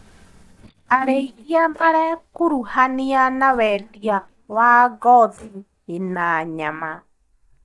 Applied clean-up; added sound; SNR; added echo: neural mask model DeepFilterNet 3.